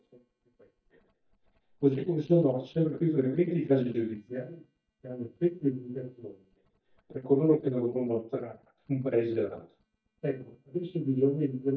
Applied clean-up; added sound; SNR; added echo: neural mask model DeepFilterNet 3.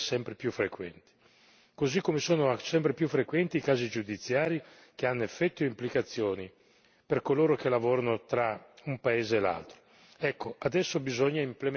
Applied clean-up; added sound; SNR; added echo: none; none; none; none.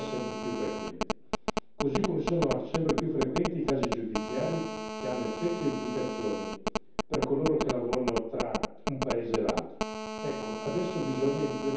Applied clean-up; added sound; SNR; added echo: none; Telephone; 3 dB; reverberation time 0.9 s.